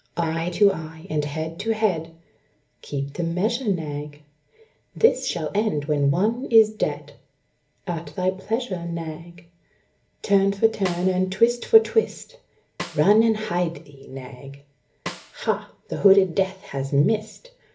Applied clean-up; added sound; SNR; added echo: none; Snare drum; 16 dB; reverberation time 0.3 s.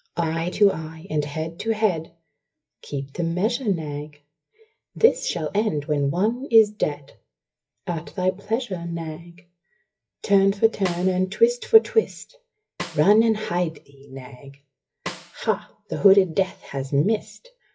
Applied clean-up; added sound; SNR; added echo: classical method WPE with log-MMSE.